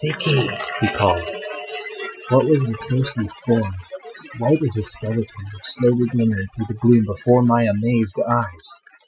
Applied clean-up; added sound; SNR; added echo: classical method Wiener filter.